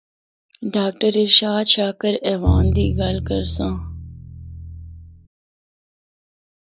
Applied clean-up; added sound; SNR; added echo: none; Bowed string instrument; 0 dB; none.